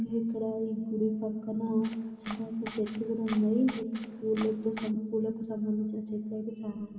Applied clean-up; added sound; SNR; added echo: none; Domestic sounds, home sounds; 14 dB; reverberation time 2.8 s.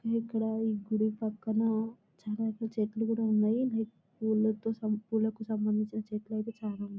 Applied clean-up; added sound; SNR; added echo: none; none; none; none.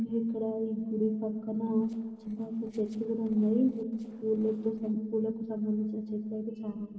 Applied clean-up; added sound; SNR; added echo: neural separator model SepFormer DNS4.